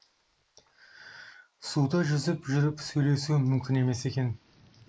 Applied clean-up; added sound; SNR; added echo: neural mask model Resemble Enhance denoiser.